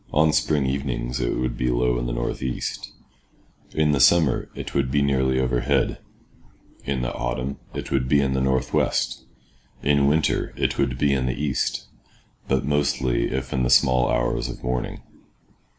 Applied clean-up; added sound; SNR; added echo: none; none; none; none.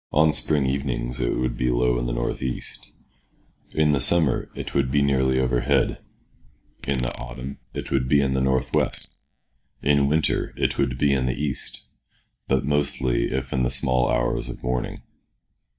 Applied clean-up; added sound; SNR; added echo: neural mask model DeepFilterNet 3.